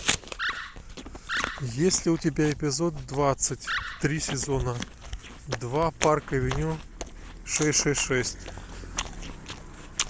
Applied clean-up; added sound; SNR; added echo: none; Chewing, mastication + Animal; 7 dB; none.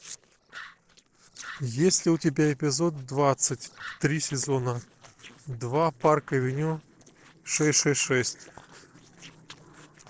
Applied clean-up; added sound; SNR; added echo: neural separator model SepFormer DNS4.